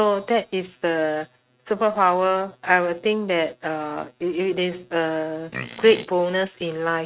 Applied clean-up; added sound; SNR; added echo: neural mask model RNNoise.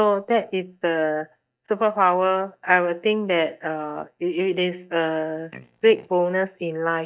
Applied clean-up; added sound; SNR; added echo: neural mask model DeepFilterNet 3.